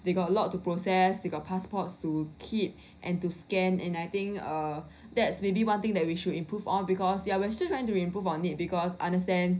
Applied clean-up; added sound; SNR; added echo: none; none; none; reverberation time 0.5 s.